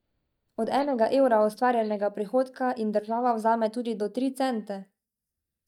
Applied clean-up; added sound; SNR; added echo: neural mask model DeepFilterNet 3.